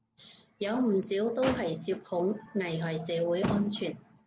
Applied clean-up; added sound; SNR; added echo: none; Motor vehicle (road); 10 dB; none.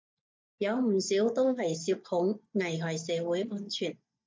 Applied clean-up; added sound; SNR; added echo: neural mask model DeepFilterNet 3.